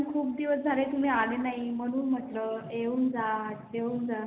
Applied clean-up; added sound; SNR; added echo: none; none; none; none.